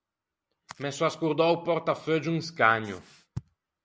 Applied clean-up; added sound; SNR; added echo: none; none; none; none.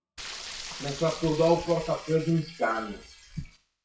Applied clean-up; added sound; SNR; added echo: classical method WPE with log-MMSE.